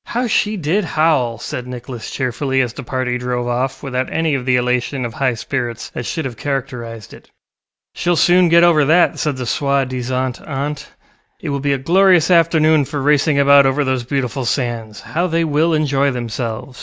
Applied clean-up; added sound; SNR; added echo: none; none; none; none.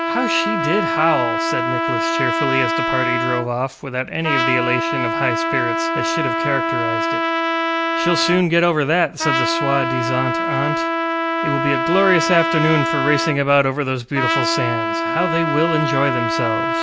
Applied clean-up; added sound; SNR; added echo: none; Trumpet; -1 dB; none.